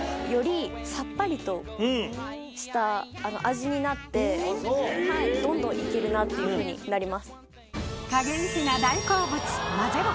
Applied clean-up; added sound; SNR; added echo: none; Bowed string instrument; 18 dB; none.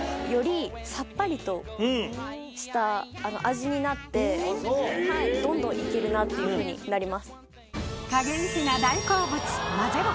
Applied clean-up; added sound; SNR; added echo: none; none; none; none.